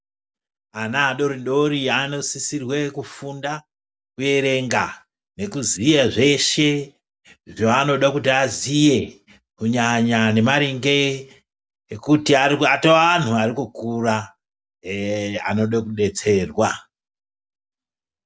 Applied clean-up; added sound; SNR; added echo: none; none; none; none.